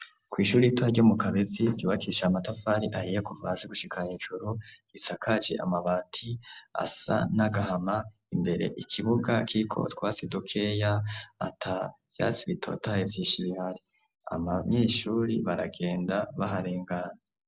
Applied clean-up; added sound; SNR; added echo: none; none; none; none.